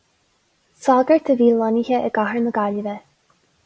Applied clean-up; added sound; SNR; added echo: none; none; none; none.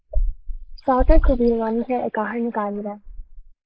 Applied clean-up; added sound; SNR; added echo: neural mask model Resemble Enhance denoiser.